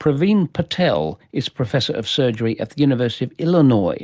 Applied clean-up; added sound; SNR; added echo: none; none; none; none.